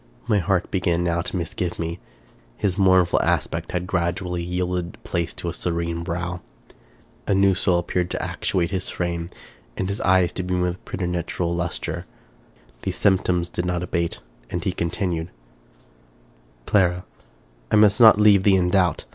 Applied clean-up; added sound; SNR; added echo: none; none; none; none.